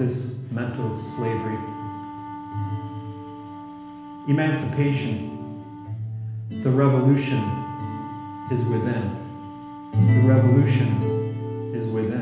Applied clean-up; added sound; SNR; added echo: none; Wind instrument, woodwind instrument; 14 dB; reverberation time 1.1 s.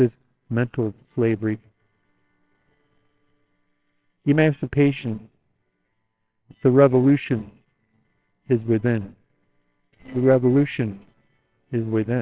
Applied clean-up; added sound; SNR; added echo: neural separator model SepFormer WHAMR!.